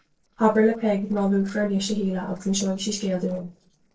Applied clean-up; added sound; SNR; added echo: neural separator model SepFormer DNS4.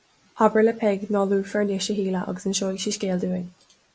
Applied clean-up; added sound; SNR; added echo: none; none; none; none.